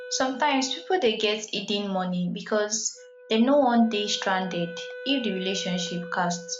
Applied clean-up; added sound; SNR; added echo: none; Wind instrument, woodwind instrument; 15 dB; none.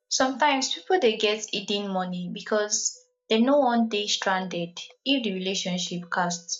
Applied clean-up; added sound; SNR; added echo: neural mask model DeepFilterNet 3.